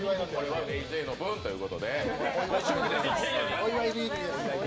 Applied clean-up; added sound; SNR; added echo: none; Drum kit; 17 dB; none.